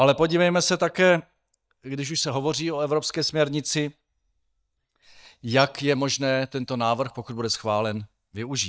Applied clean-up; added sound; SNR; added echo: neural mask model DeepFilterNet 3.